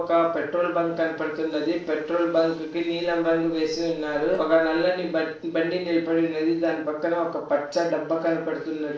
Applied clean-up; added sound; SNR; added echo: neural separator model SepFormer DNS4.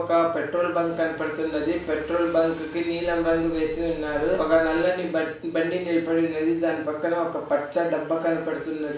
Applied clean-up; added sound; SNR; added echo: none; Buzz; 17 dB; reverberation time 0.4 s.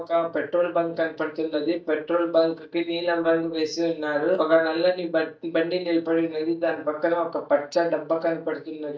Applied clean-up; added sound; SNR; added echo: neural mask model DeepFilterNet 3.